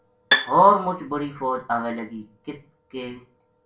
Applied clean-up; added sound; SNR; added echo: none; Bowed string instrument; 1 dB; reverberation time 0.3 s.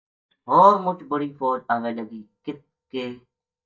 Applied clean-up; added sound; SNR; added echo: neural mask model DeepFilterNet 3.